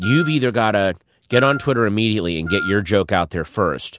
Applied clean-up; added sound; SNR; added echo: none; Wind instrument, woodwind instrument; 10 dB; none.